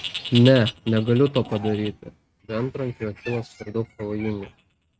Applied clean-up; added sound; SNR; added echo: neural mask model RNNoise.